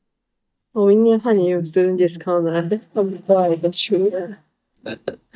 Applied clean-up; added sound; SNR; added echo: neural mask model DeepFilterNet 3.